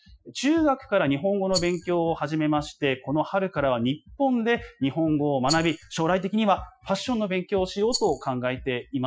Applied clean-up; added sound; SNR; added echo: classical method Wiener filter.